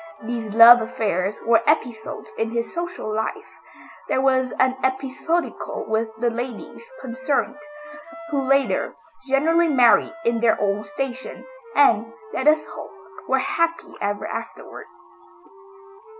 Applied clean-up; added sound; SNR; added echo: none; Wind instrument, woodwind instrument; 19 dB; none.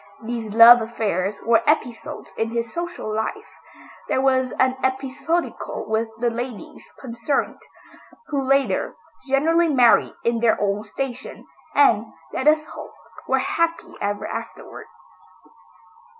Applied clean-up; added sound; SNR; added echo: none; none; none; none.